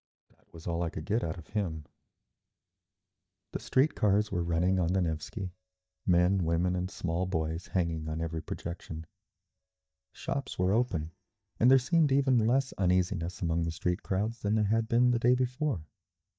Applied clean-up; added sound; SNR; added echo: neural mask model DeepFilterNet 3.